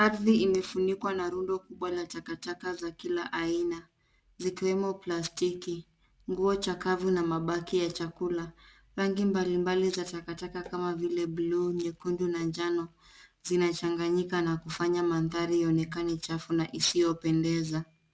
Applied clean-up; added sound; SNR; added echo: none; none; none; none.